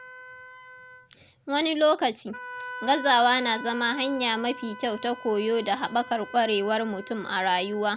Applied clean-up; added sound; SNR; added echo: none; Wind instrument, woodwind instrument; 15 dB; none.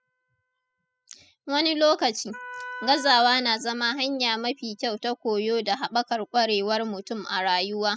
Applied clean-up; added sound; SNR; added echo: classical method spectral subtraction.